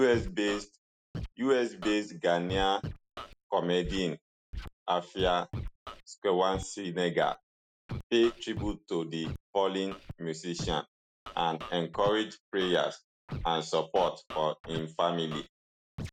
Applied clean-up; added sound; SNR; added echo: none; Scratching (performance technique); 12 dB; none.